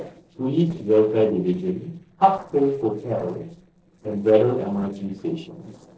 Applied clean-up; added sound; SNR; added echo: neural separator model SepFormer DNS4.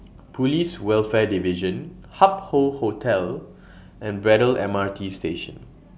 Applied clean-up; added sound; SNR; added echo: none; none; none; none.